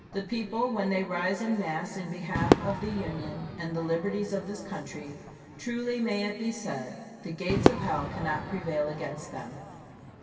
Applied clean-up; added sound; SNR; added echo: none; Crowd / Fireworks; 2 dB; reverberation time 2.6 s.